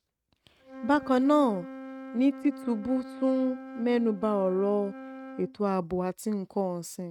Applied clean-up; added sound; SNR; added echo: neural mask model RNNoise.